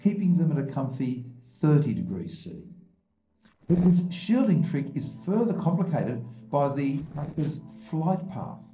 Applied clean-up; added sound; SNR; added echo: neural separator model SepFormer DNS4.